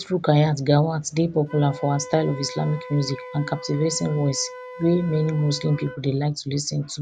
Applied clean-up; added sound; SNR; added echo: none; Wind instrument, woodwind instrument; 17 dB; none.